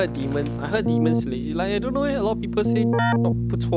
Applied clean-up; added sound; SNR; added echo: none; Keyboard (musical); -3 dB; none.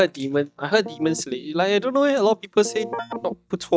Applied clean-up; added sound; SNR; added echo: neural mask model DeepFilterNet 3.